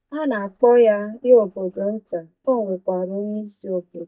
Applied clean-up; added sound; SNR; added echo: neural mask model DeepFilterNet 3.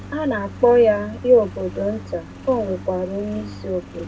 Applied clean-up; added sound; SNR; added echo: none; Engine; 15 dB; reverberation time 0.3 s.